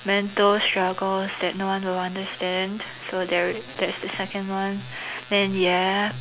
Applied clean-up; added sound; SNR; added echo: none; none; none; none.